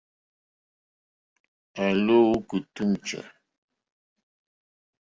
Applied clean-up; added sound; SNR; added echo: none; none; none; none.